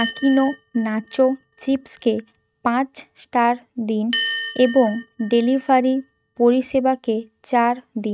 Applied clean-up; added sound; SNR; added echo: neural mask model RNNoise.